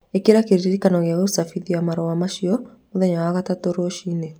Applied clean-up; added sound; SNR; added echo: none; none; none; none.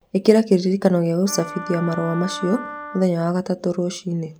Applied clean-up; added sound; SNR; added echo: none; Wind instrument, woodwind instrument; 13 dB; none.